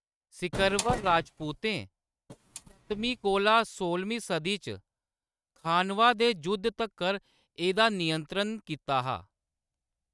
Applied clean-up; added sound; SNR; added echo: neural mask model RNNoise.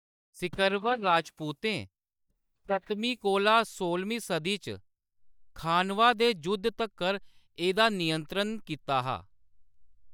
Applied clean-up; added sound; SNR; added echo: neural mask model DeepFilterNet 3.